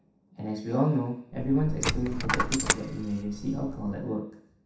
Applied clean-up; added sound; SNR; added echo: none; Coin (dropping); 1 dB; reverberation time 0.7 s.